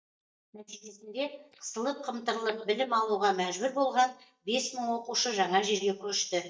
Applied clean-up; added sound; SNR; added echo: neural mask model DeepFilterNet 3.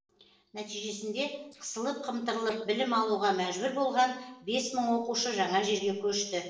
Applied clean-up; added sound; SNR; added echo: neural separator model SepFormer DNS4.